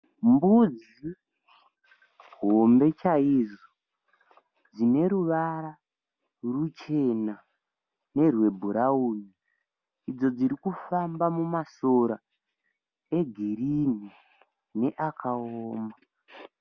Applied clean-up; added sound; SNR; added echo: none; none; none; none.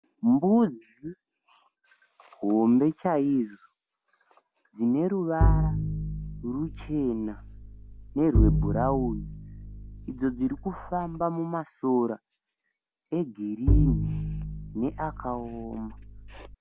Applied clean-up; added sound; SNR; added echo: none; Bowed string instrument; -1 dB; none.